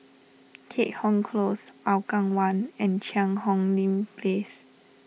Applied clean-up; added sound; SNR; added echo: none; none; none; none.